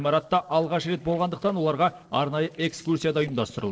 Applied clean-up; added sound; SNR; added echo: neural separator model SepFormer DNS4.